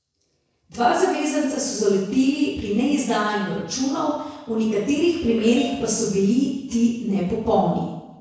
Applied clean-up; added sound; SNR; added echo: neural separator model SepFormer DNS4.